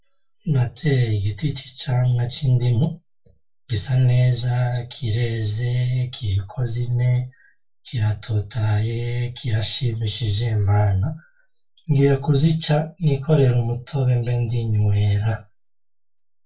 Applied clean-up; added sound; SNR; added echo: none; none; none; reverberation time 0.2 s.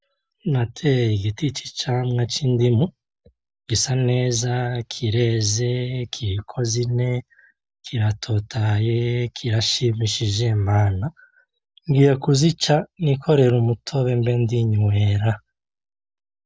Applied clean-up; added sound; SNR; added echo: none; none; none; none.